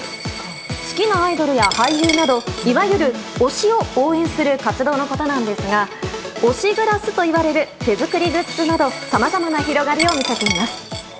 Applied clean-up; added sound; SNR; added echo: none; Coin (dropping); 11 dB; none.